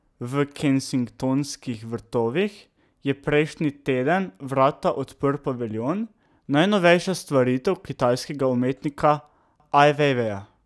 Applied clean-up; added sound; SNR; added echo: none; none; none; none.